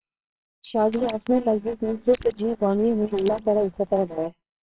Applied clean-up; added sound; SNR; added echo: neural separator model SepFormer WHAMR!.